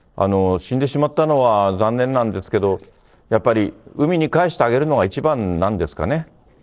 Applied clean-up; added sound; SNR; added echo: neural separator model SepFormer DNS4.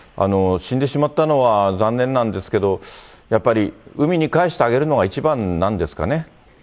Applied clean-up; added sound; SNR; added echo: none; none; none; none.